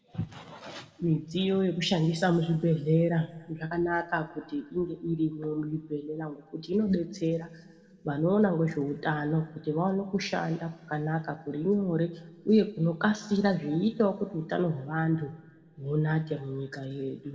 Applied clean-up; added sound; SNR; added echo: none; none; none; reverberation time 1.5 s.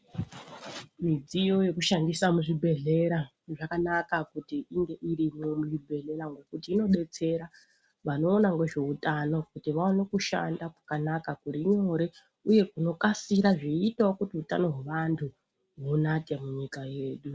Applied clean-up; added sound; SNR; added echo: none; none; none; none.